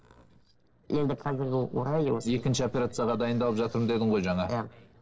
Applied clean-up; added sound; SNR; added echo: neural separator model SepFormer DNS4.